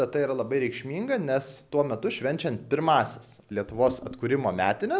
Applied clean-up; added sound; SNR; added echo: none; none; none; none.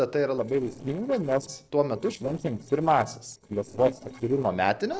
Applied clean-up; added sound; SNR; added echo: neural separator model SepFormer DNS4.